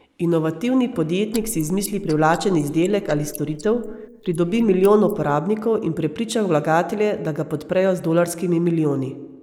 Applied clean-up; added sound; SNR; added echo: neural mask model Resemble Enhance denoiser.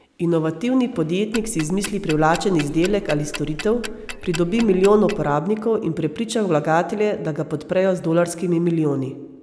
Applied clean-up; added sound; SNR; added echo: none; Tick-tock; 11 dB; none.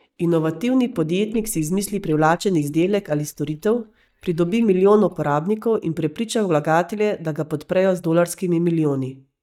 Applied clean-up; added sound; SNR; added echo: neural mask model DeepFilterNet 3.